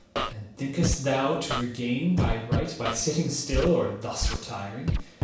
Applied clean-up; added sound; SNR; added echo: none; Scratching (performance technique); 3 dB; reverberation time 0.7 s.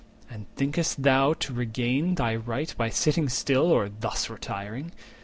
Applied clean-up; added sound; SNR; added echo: none; none; none; none.